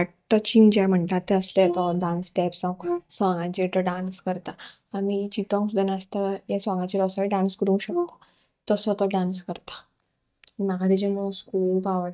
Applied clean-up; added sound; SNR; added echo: neural mask model DeepFilterNet 3.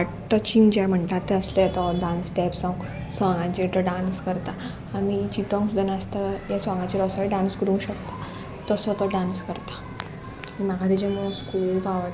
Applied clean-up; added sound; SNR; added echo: none; none; none; none.